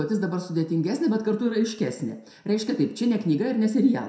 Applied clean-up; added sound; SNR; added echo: none; none; none; reverberation time 0.6 s.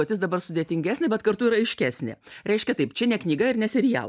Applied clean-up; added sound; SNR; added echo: none; none; none; none.